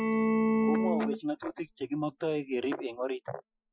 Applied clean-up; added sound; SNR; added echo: classical method Wiener filter.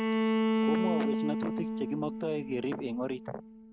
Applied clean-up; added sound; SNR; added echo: neural mask model RNNoise.